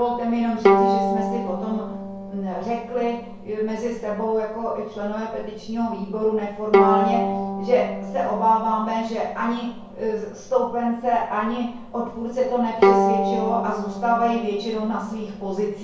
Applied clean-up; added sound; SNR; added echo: none; Bowed string instrument; 1 dB; reverberation time 0.6 s.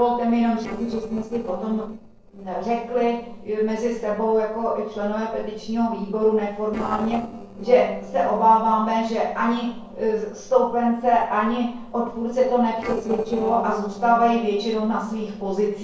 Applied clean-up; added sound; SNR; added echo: neural separator model SepFormer DNS4.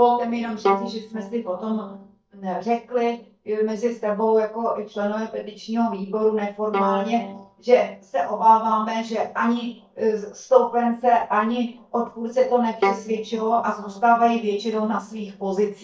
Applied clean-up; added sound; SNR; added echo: neural mask model DeepFilterNet 3.